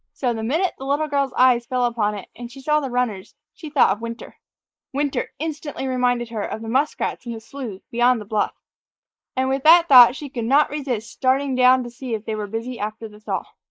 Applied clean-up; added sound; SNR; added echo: neural mask model Resemble Enhance denoiser.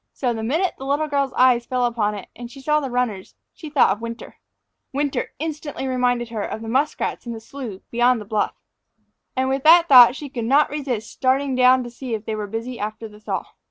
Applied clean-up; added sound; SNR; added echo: none; none; none; none.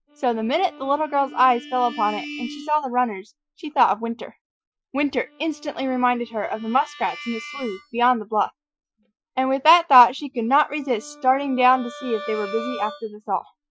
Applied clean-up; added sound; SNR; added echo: classical method Wiener filter.